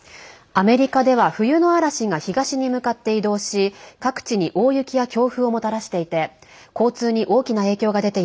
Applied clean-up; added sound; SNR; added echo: none; none; none; none.